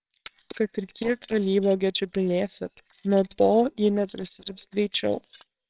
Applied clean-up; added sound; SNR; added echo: neural separator model SepFormer WHAMR!.